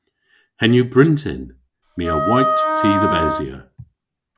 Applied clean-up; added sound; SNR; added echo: none; Wind instrument, woodwind instrument; -1 dB; none.